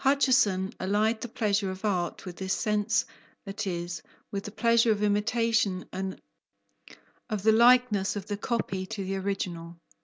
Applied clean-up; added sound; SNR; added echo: none; none; none; none.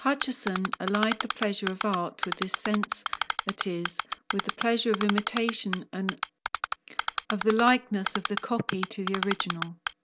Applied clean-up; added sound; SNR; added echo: none; Typing; 4 dB; none.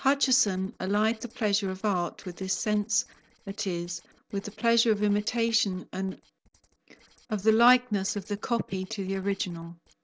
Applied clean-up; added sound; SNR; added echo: neural separator model SepFormer DNS4.